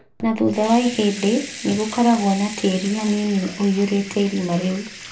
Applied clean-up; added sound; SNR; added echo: none; Sink (filling or washing) / Water tap, faucet / Liquid; 15 dB; reverberation time 0.3 s.